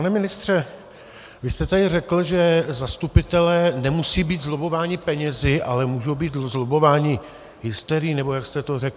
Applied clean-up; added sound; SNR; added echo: none; none; none; none.